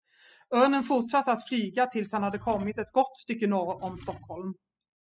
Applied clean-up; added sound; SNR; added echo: classical method spectral subtraction.